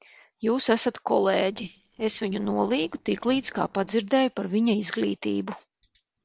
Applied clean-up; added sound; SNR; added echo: neural separator model SepFormer DNS4.